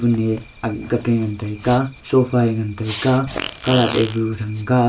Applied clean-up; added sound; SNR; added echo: none; Fart; 11 dB; reverberation time 0.2 s.